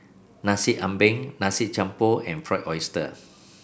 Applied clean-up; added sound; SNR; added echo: none; none; none; none.